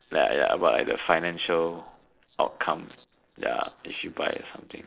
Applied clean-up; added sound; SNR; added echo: neural separator model SepFormer DNS4.